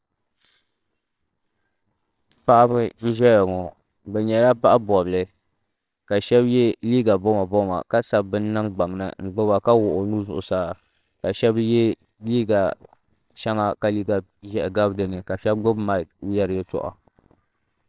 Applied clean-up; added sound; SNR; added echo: neural separator model SepFormer WHAMR!.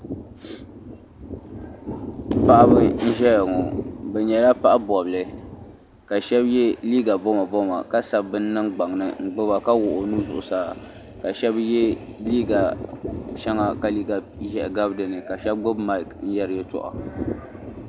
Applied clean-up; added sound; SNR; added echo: none; none; none; none.